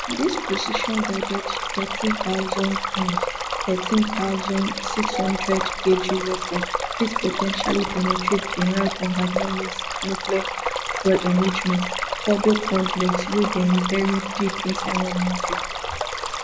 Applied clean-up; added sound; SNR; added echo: none; Stream; 3 dB; none.